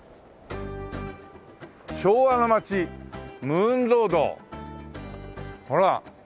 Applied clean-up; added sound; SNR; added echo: none; none; none; none.